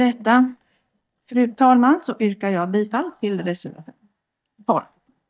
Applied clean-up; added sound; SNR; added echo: neural mask model DeepFilterNet 3.